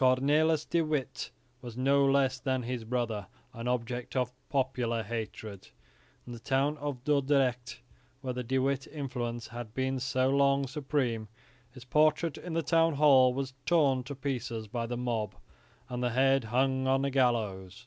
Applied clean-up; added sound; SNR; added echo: none; none; none; none.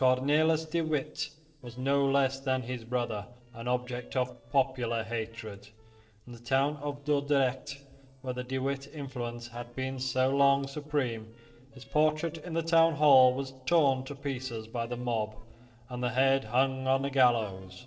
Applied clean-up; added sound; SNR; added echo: neural separator model SepFormer DNS4.